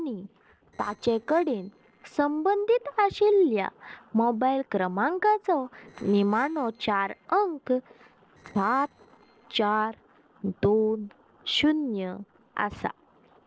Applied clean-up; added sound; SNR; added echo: neural separator model SepFormer DNS4.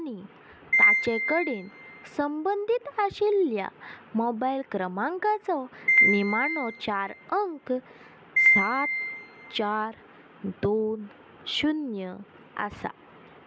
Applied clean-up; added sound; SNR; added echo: none; Piano; -3 dB; none.